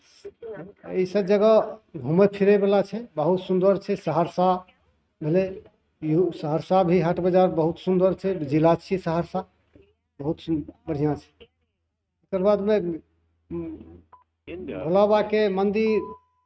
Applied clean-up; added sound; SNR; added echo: neural mask model RNNoise.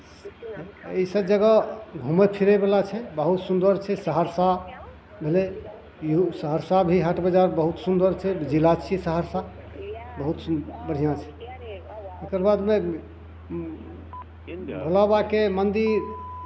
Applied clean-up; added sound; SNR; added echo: none; Telephone; 18 dB; none.